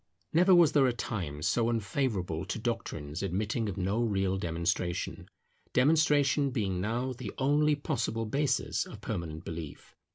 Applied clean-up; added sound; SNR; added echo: none; none; none; none.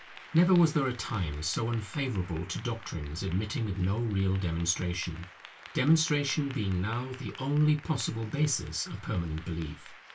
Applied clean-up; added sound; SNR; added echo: none; Applause / Clapping; 20 dB; reverberation time 0.1 s.